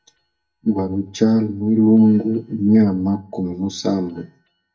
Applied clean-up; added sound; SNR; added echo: neural mask model DeepFilterNet 3.